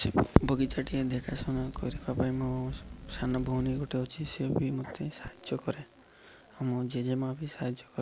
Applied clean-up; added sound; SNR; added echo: none; Crackle; 5 dB; none.